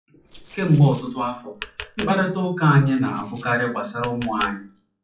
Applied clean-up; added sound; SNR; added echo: classical method WPE with log-MMSE.